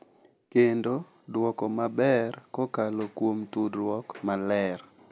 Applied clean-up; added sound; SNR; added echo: none; none; none; none.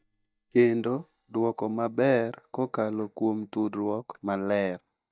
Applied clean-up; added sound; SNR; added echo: neural mask model DeepFilterNet 3.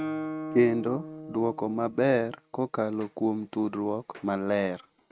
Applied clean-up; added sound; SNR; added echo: neural mask model RNNoise.